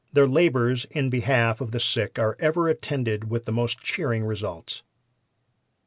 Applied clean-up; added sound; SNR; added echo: none; none; none; none.